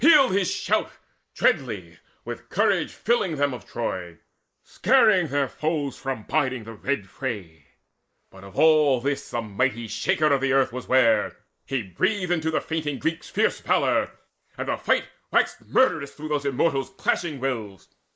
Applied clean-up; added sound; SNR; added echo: neural mask model Resemble Enhance denoiser.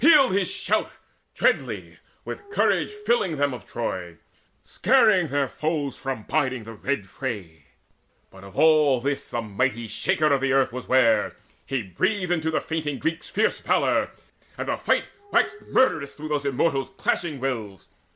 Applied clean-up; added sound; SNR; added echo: none; Glass; 19 dB; none.